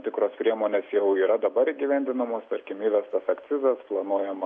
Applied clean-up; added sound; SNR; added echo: none; none; none; none.